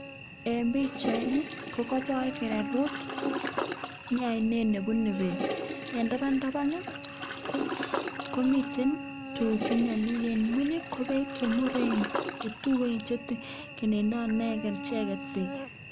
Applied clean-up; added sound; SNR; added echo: none; Cricket / Buzz + Toilet flush; 6 dB; none.